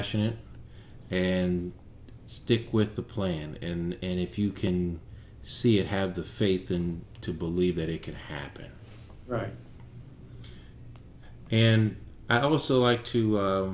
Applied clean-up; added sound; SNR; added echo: none; none; none; none.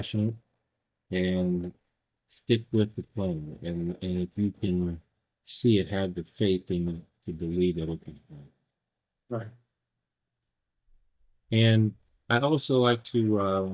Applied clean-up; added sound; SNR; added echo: neural mask model DeepFilterNet 3.